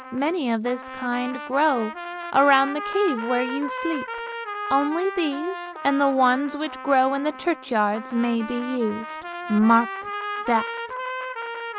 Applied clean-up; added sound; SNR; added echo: none; Trumpet; 9 dB; none.